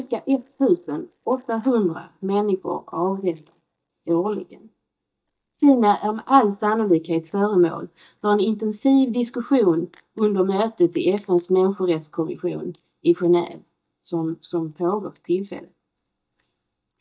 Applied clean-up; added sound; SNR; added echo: neural mask model DeepFilterNet 3.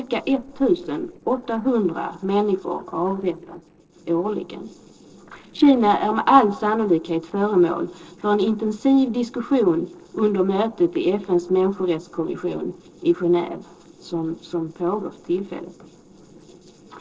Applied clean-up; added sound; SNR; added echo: neural separator model SepFormer DNS4.